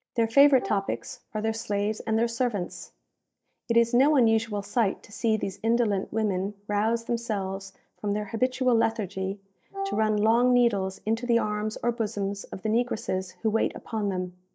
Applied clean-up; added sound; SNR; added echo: neural mask model DeepFilterNet 3.